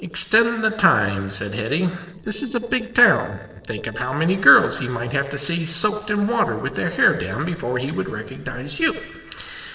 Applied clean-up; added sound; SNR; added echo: neural separator model SepFormer DNS4.